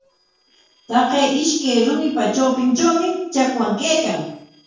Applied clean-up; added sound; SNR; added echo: neural separator model SepFormer DNS4.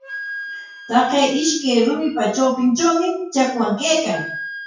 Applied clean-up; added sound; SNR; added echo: classical method WPE with log-MMSE.